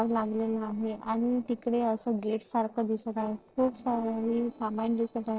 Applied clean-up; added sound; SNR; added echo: neural separator model SepFormer DNS4.